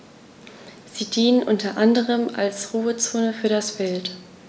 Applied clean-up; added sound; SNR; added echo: none; none; none; none.